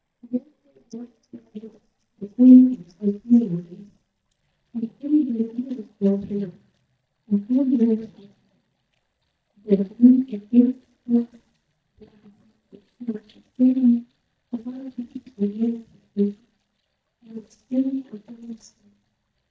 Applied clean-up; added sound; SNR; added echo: neural mask model DeepFilterNet 3.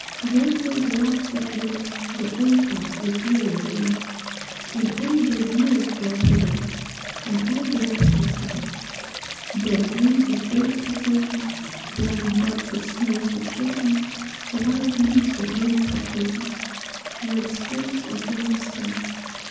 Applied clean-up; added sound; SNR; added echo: none; Stream; 10 dB; reverberation time 1.2 s.